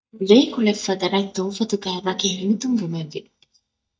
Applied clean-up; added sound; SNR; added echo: neural mask model DeepFilterNet 3.